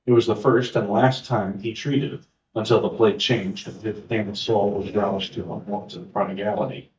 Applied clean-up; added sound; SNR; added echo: neural mask model DeepFilterNet 3.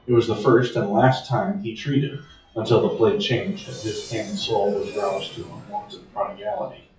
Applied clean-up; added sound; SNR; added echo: classical method WPE with log-MMSE.